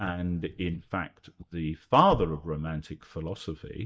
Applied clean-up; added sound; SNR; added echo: neural mask model DeepFilterNet 3.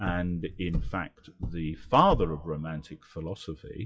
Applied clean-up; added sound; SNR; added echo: classical method WPE with log-MMSE.